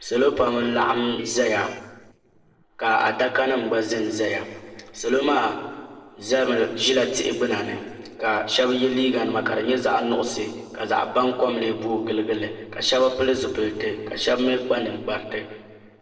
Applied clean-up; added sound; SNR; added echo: neural separator model SepFormer DNS4.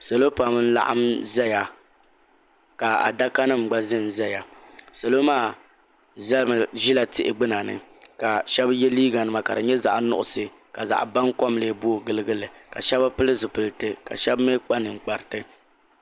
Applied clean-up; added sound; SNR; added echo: none; none; none; none.